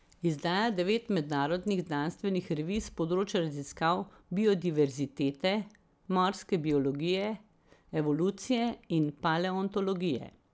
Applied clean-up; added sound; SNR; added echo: none; none; none; none.